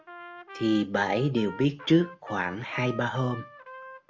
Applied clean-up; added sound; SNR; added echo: none; Trumpet; 16 dB; none.